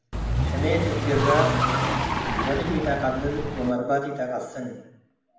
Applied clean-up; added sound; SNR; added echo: none; Car; -2 dB; reverberation time 0.8 s.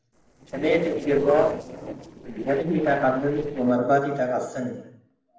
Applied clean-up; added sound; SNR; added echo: neural separator model SepFormer DNS4.